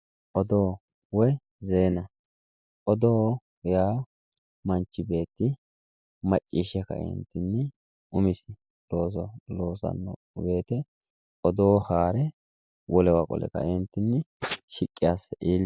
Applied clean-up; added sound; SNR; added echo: none; none; none; none.